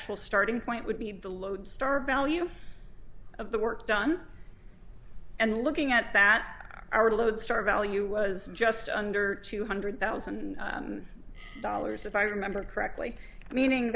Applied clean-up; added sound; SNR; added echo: none; none; none; none.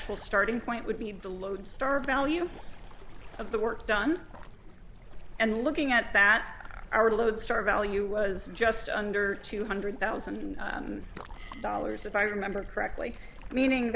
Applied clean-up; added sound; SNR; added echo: none; Waves, surf; 18 dB; none.